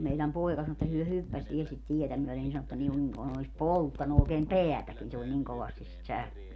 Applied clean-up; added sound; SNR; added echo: none; none; none; none.